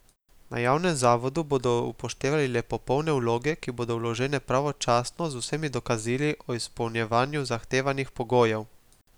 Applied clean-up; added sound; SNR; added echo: none; none; none; none.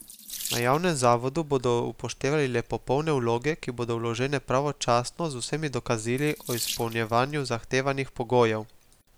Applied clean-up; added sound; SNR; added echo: none; Sink (filling or washing) / Water tap, faucet; 17 dB; none.